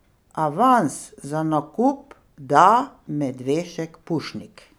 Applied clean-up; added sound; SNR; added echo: none; none; none; none.